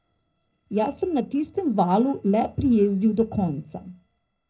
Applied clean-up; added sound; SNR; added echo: neural separator model SepFormer DNS4.